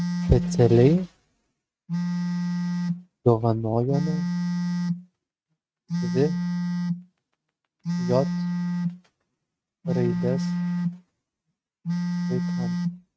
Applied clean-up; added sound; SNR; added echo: neural mask model RNNoise.